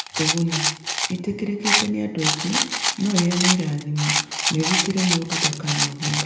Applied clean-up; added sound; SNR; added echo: none; Rattle; 0 dB; reverberation time 0.8 s.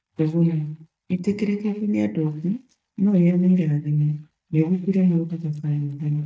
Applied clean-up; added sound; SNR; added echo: neural mask model DeepFilterNet 3.